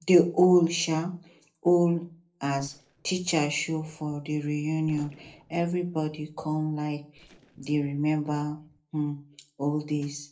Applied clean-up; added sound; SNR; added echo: neural separator model SepFormer DNS4.